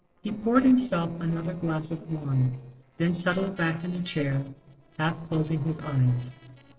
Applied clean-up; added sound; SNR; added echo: neural separator model SepFormer DNS4.